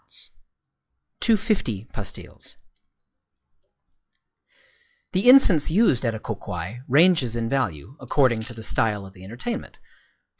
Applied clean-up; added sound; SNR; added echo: classical method log-MMSE.